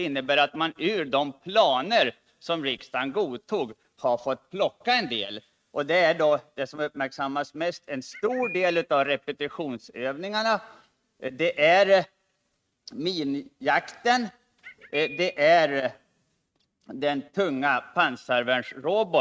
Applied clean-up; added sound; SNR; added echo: neural mask model RNNoise.